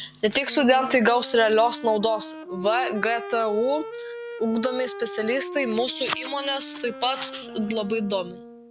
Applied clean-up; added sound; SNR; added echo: none; Wind instrument, woodwind instrument; 13 dB; none.